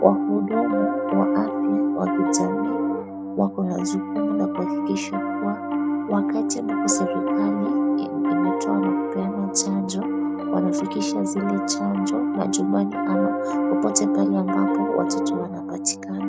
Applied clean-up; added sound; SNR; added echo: none; Piano; -3 dB; none.